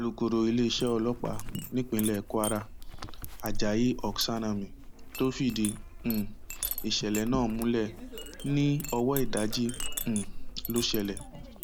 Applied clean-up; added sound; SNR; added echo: none; Chink, clink; 6 dB; none.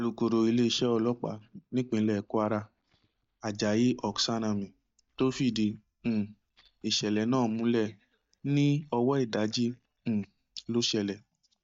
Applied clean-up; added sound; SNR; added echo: neural mask model DeepFilterNet 3.